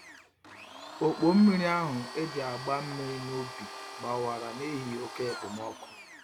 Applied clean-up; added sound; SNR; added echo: none; Domestic sounds, home sounds; 12 dB; none.